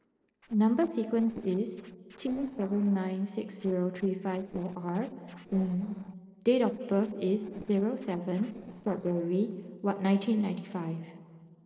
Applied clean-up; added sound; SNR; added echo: neural separator model SepFormer DNS4.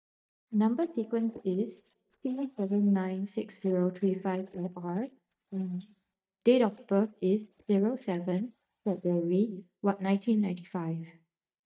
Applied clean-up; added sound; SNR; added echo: neural mask model DeepFilterNet 3.